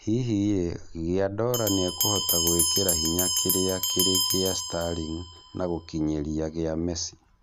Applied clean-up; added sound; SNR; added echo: none; Bell; 1 dB; none.